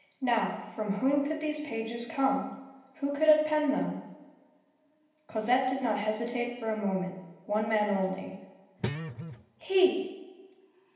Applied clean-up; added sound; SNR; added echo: none; Guitar; 8 dB; reverberation time 0.9 s.